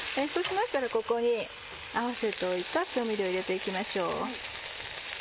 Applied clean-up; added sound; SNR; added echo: none; none; none; none.